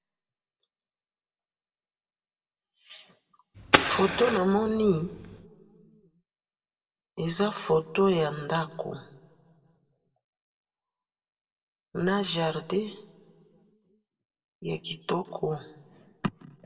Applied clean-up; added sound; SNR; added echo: none; Fire; -2 dB; reverberation time 0.8 s.